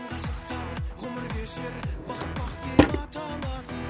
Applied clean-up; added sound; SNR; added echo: none; Drawer open or close / Wood; -2 dB; none.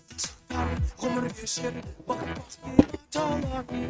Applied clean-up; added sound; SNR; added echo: neural mask model RNNoise.